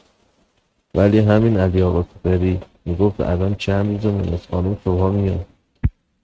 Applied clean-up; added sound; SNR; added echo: neural mask model RNNoise.